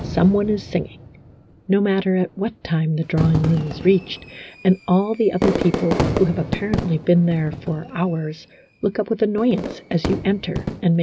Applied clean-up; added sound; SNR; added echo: none; Fireworks; 8 dB; none.